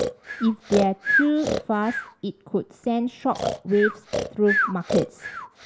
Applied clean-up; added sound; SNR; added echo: none; Breathing; 3 dB; none.